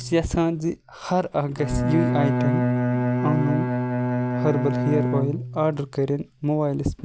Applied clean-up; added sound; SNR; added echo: none; Bowed string instrument; 1 dB; none.